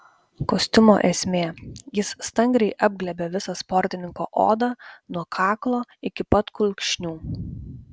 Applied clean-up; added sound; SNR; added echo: none; none; none; none.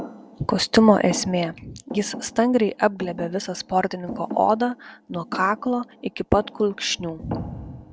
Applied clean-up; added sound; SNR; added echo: none; Thump, thud; 15 dB; none.